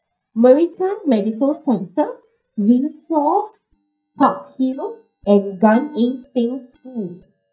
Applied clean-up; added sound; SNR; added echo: neural mask model DeepFilterNet 3.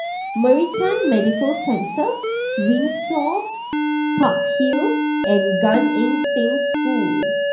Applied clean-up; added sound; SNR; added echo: none; Alarm; 0 dB; reverberation time 0.6 s.